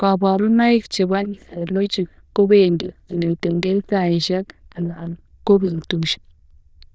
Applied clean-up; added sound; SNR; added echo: neural diffusion model UNIVERSE++.